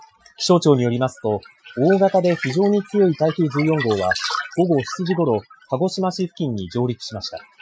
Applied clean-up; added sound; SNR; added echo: classical method Wiener filter.